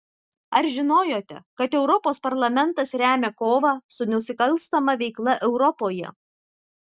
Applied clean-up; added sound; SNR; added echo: none; none; none; none.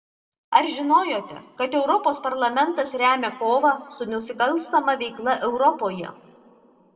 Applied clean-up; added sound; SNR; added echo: none; none; none; reverberation time 1.3 s.